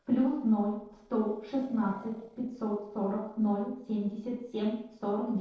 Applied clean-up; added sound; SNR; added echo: neural separator model SepFormer DNS4.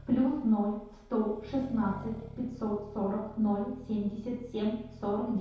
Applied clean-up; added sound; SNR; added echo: none; Accelerating, revving, vroom; 16 dB; reverberation time 0.8 s.